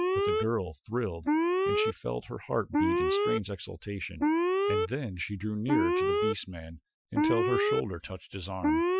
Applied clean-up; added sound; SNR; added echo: classical method Wiener filter.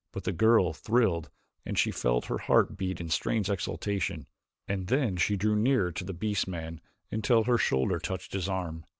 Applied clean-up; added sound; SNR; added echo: none; none; none; none.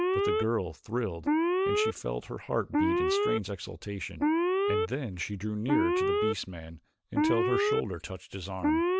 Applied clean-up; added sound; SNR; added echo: none; Alarm; -5 dB; none.